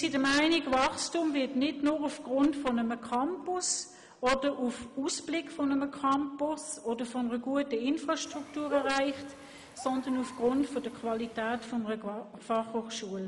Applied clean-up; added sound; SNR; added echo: none; Bird; 15 dB; none.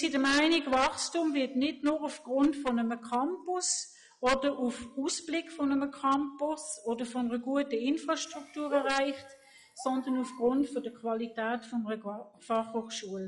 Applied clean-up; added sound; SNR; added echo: classical method log-MMSE.